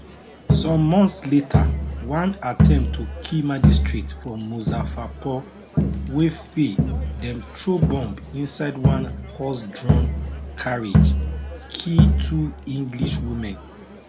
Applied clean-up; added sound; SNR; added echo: none; Crowd; -3 dB; none.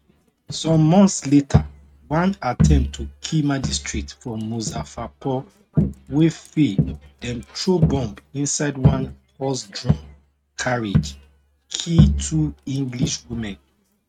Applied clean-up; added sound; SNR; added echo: neural mask model RNNoise.